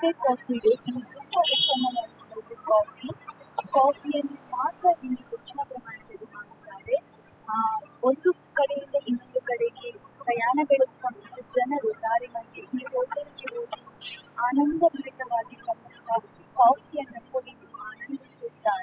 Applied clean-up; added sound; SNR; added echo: classical method spectral subtraction.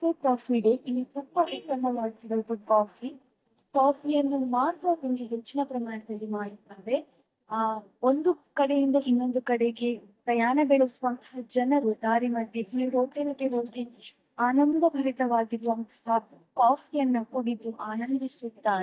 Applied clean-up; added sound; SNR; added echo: neural mask model DeepFilterNet 3.